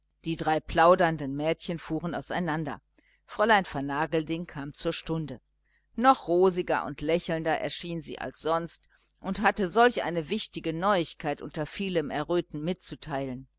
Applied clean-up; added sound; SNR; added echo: none; none; none; none.